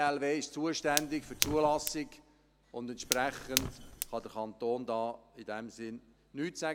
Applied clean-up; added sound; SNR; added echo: none; Fire; 4 dB; none.